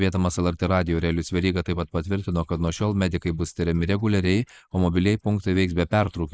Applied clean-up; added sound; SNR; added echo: neural mask model Resemble Enhance denoiser.